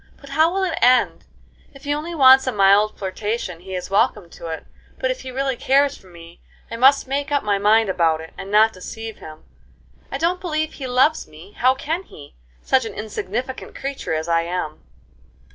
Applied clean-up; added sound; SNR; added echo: none; none; none; none.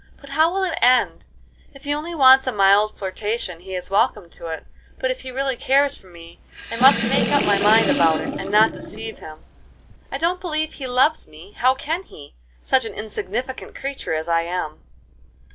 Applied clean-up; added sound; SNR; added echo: none; Sink (filling or washing) / Water; 2 dB; none.